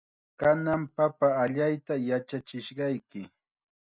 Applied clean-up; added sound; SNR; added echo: none; none; none; none.